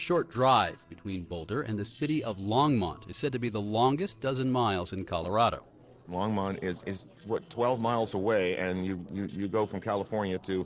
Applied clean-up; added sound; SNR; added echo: neural separator model SepFormer DNS4.